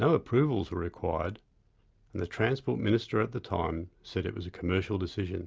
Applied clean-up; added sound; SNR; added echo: none; none; none; none.